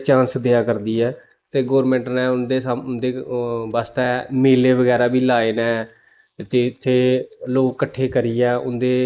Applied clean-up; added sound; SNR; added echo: neural mask model Resemble Enhance denoiser.